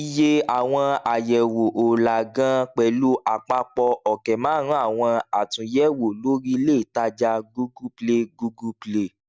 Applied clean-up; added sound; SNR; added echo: none; none; none; none.